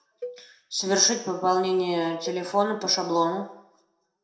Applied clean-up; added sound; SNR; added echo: none; Cowbell; 19 dB; reverberation time 0.6 s.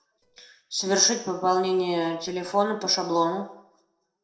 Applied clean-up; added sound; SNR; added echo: neural separator model SepFormer DNS4.